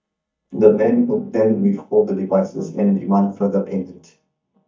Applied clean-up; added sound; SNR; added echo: neural mask model DeepFilterNet 3.